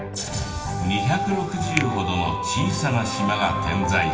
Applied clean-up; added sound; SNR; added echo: none; Finger snapping; 14 dB; reverberation time 2.1 s.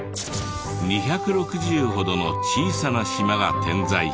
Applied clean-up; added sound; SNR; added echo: none; none; none; none.